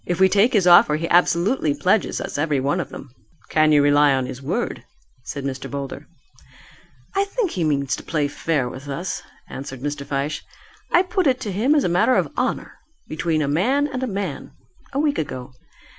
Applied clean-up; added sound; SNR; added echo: none; none; none; none.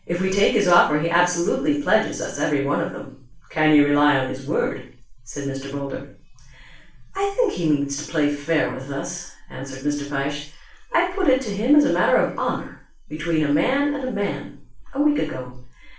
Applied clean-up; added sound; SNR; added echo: none; none; none; reverberation time 0.4 s.